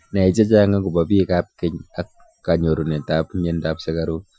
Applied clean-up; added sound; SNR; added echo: classical method Wiener filter.